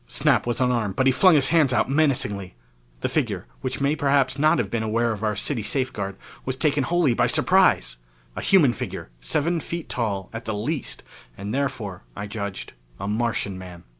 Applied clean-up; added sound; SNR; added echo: none; none; none; none.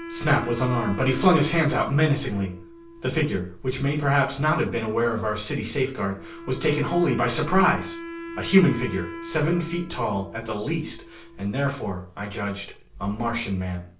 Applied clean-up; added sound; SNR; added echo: none; Wind instrument, woodwind instrument; 15 dB; reverberation time 0.4 s.